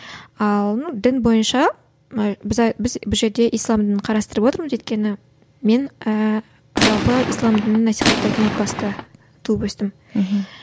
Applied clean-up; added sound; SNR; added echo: none; Gunshot, gunfire; 2 dB; none.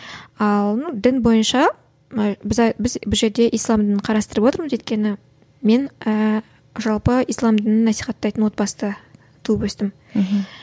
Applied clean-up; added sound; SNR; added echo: none; none; none; none.